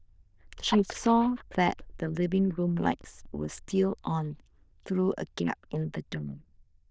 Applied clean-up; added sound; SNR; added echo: neural diffusion model UNIVERSE++.